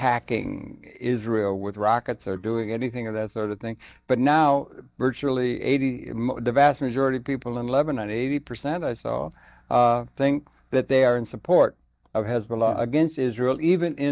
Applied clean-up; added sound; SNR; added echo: neural mask model DeepFilterNet 3.